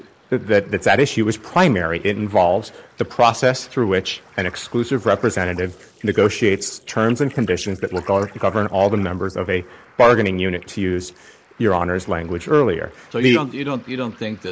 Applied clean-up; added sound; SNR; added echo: neural mask model Resemble Enhance denoiser.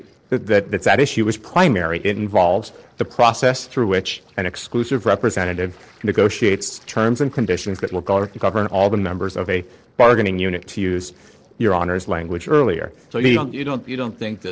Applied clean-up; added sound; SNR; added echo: neural separator model SepFormer DNS4.